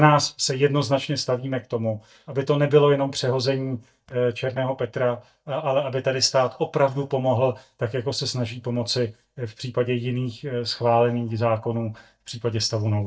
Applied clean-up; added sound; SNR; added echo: neural mask model DeepFilterNet 3.